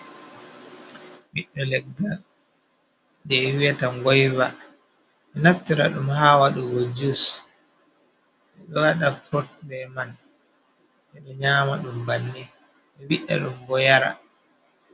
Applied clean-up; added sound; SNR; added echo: none; none; none; none.